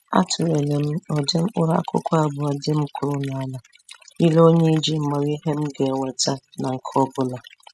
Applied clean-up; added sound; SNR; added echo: classical method spectral subtraction.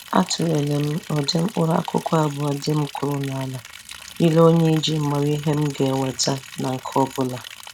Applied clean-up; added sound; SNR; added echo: none; Liquid; 18 dB; none.